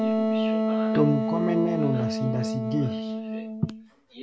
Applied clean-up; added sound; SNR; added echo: none; Wind instrument, woodwind instrument; -2 dB; none.